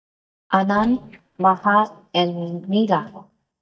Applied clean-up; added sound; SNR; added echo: neural mask model DeepFilterNet 3.